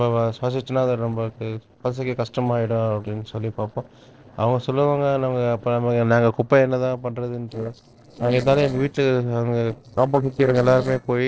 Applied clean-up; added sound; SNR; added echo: neural separator model SepFormer DNS4.